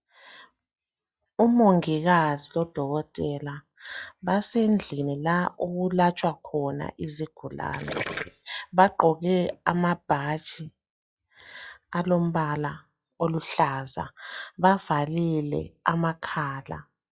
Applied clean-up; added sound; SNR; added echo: classical method log-MMSE.